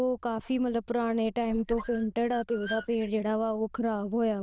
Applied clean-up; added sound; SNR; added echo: neural diffusion model UNIVERSE++.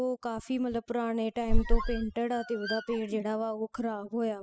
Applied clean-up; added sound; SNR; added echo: classical method spectral subtraction.